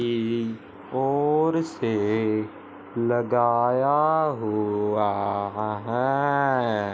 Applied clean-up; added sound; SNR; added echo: none; none; none; none.